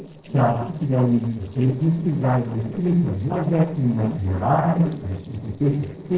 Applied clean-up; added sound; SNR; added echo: neural separator model SepFormer DNS4.